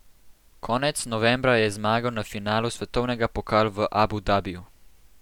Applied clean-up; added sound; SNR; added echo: none; none; none; none.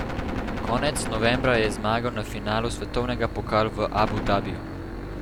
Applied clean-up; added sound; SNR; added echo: none; Engine / Boat, Water vehicle + Gunshot, gunfire; 4 dB; none.